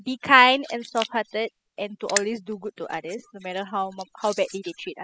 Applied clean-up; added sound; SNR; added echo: classical method spectral subtraction.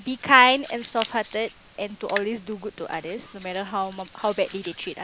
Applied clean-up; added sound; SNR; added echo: none; Hands; 13 dB; none.